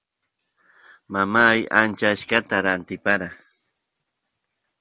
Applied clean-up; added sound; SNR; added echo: none; none; none; none.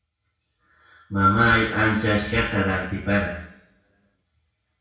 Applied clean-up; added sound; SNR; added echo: none; none; none; reverberation time 0.6 s.